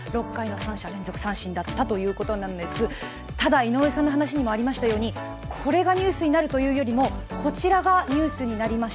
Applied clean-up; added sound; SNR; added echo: none; none; none; none.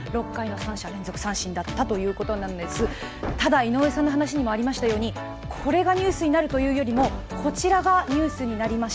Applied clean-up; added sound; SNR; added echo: none; Hammer; 16 dB; none.